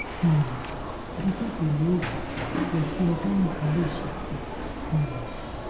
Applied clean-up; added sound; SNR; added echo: none; Alarm; 4 dB; reverberation time 0.9 s.